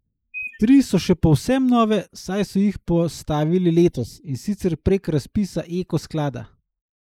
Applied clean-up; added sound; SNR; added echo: neural mask model Resemble Enhance denoiser.